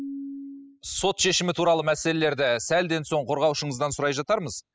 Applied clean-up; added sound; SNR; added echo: classical method spectral subtraction.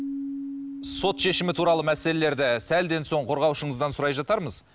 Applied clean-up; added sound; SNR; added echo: none; Keyboard (musical); 14 dB; none.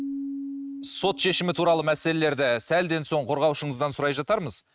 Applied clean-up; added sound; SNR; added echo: neural mask model RNNoise.